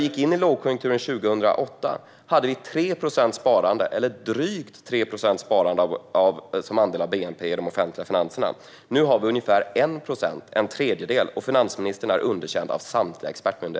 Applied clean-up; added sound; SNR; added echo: none; none; none; none.